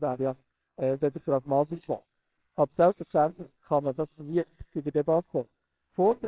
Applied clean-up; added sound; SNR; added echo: neural separator model SepFormer WHAMR!.